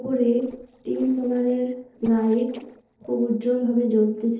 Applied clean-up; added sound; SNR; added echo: neural separator model SepFormer DNS4.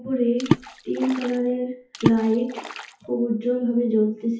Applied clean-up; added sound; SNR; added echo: classical method WPE with log-MMSE.